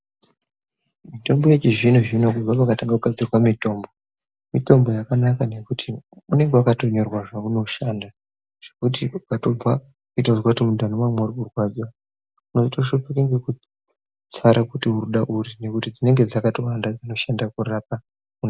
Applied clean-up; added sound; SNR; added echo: none; none; none; none.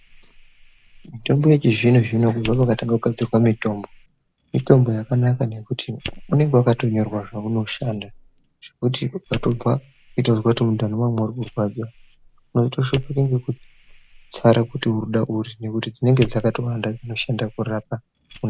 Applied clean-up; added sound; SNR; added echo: none; Fire; 19 dB; none.